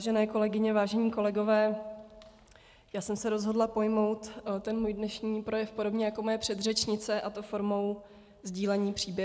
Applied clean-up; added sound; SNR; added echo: none; none; none; none.